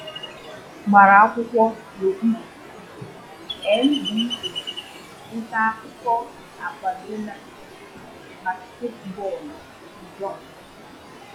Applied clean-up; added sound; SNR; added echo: classical method log-MMSE.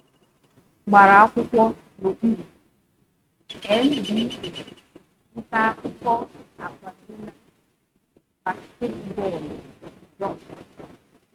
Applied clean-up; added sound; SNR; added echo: neural mask model RNNoise.